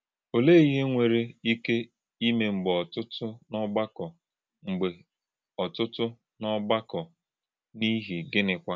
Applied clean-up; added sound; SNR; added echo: none; none; none; none.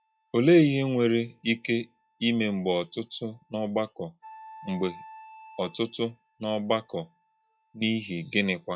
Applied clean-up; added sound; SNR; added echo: classical method log-MMSE.